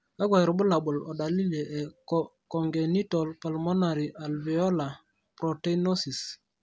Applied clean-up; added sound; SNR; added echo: none; none; none; none.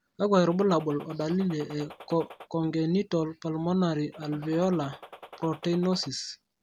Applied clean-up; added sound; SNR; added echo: none; Gunshot, gunfire; 19 dB; none.